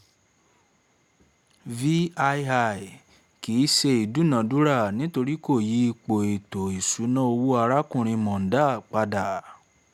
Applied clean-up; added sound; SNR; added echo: none; none; none; none.